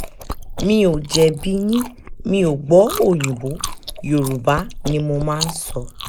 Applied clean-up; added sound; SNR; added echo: neural mask model Resemble Enhance denoiser.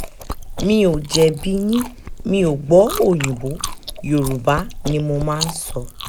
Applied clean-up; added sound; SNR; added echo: none; Chewing, mastication; 10 dB; none.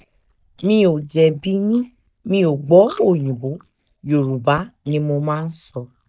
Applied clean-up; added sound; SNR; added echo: neural mask model DeepFilterNet 3.